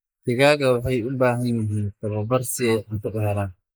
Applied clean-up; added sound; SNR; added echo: neural mask model Resemble Enhance denoiser.